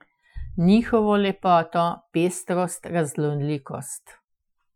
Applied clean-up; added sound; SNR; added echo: classical method Wiener filter.